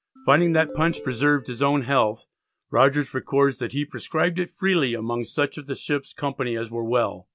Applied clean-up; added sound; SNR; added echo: none; Ringtone; 16 dB; none.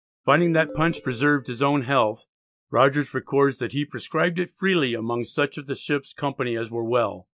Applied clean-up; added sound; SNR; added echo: neural mask model DeepFilterNet 3.